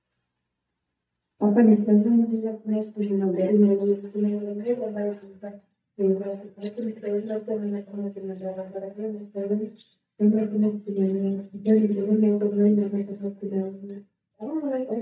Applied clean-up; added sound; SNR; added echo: neural mask model DeepFilterNet 3.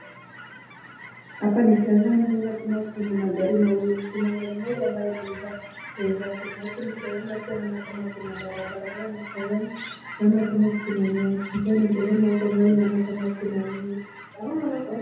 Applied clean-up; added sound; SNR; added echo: none; Chirp, tweet / Fowl; 17 dB; reverberation time 0.8 s.